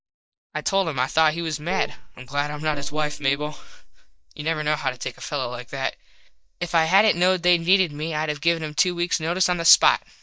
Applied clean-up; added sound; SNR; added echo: neural mask model DeepFilterNet 3.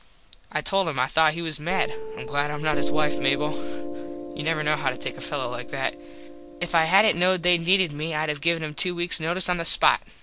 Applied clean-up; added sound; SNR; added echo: none; Piano; 5 dB; none.